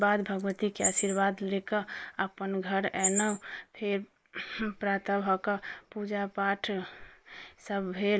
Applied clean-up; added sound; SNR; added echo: neural mask model Resemble Enhance denoiser.